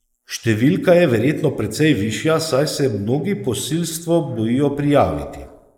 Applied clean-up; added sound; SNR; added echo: neural mask model Resemble Enhance denoiser.